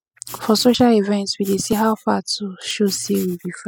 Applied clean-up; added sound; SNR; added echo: classical method spectral subtraction.